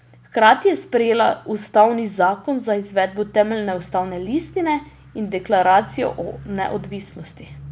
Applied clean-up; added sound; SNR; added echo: none; none; none; none.